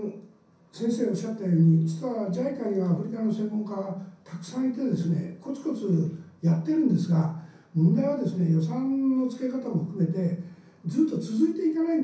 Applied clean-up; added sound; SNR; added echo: none; none; none; reverberation time 0.6 s.